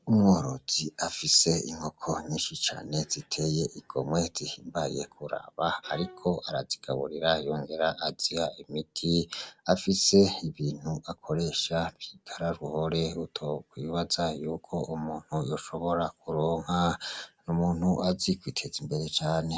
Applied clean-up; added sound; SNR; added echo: none; Bowed string instrument; 19 dB; none.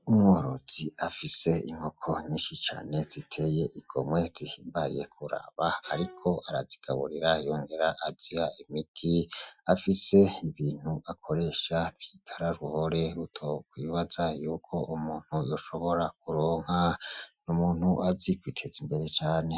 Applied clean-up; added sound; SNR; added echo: classical method Wiener filter.